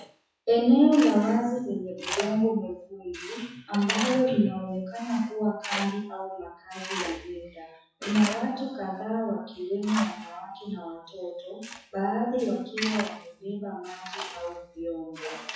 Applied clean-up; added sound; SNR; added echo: classical method WPE with log-MMSE.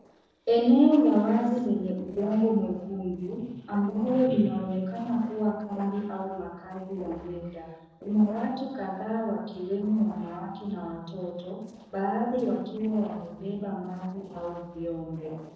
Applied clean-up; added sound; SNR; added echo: neural separator model SepFormer DNS4.